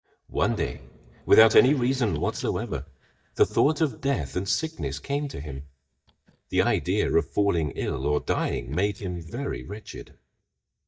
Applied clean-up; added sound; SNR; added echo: neural mask model DeepFilterNet 3.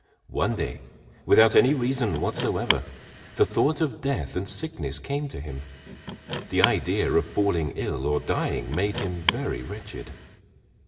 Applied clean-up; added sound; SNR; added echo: none; Car; 9 dB; reverberation time 2.3 s.